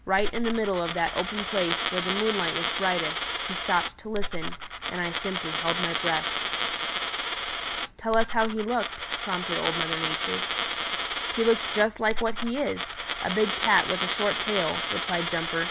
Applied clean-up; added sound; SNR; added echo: none; Coin (dropping); -2 dB; none.